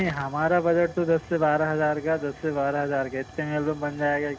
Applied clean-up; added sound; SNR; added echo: none; Tick / Hiss / Explosion / Fire; 20 dB; none.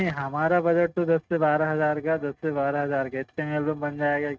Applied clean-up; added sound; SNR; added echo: neural mask model RNNoise.